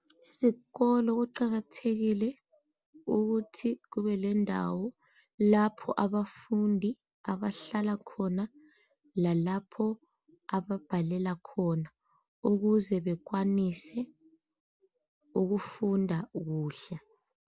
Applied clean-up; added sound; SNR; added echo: none; none; none; none.